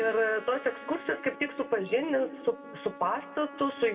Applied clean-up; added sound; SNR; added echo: none; Trumpet; 16 dB; reverberation time 1.0 s.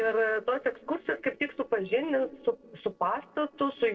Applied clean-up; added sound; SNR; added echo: neural separator model SepFormer DNS4.